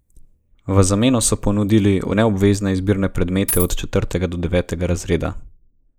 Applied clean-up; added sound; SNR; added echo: neural mask model Resemble Enhance denoiser.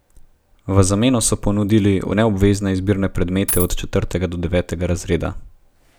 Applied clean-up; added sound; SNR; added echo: none; Coin (dropping); 4 dB; none.